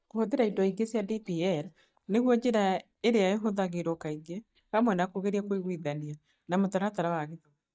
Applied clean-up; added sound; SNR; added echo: neural mask model DeepFilterNet 3.